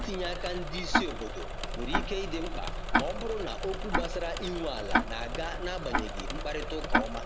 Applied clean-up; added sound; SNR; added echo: none; Tick-tock + Engine / Mechanisms; -5 dB; none.